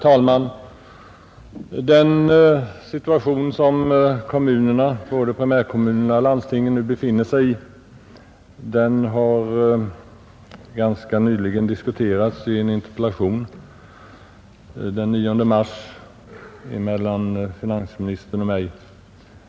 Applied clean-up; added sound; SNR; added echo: none; none; none; none.